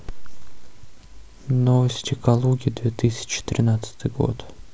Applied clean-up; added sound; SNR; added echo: none; none; none; none.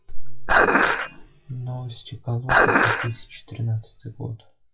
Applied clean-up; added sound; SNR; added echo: classical method WPE with log-MMSE.